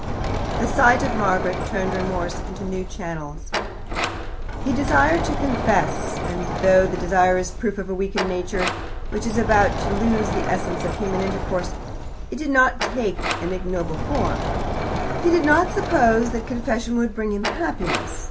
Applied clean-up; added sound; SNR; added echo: none; Sliding door; 3 dB; none.